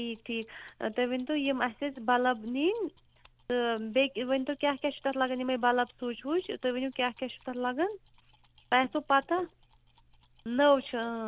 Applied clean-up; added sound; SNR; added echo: none; Keys jangling; 17 dB; none.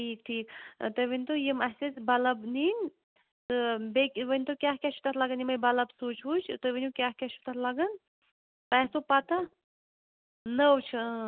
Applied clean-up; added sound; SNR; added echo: none; none; none; none.